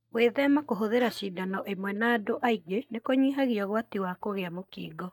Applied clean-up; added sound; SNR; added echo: neural mask model DeepFilterNet 3.